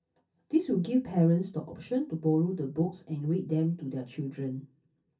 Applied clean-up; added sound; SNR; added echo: none; none; none; reverberation time 0.3 s.